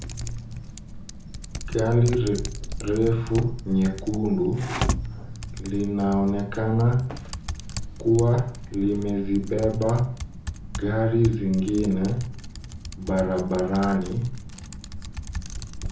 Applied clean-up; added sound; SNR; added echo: none; Typing; 8 dB; reverberation time 0.5 s.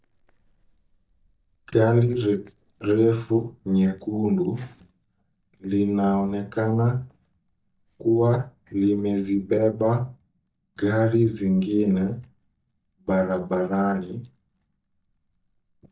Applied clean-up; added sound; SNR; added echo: neural mask model DeepFilterNet 3.